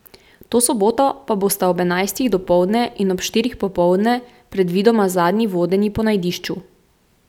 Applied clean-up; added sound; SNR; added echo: none; none; none; none.